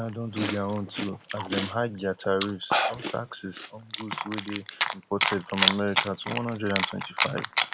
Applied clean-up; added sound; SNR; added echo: none; Chewing, mastication; 0 dB; none.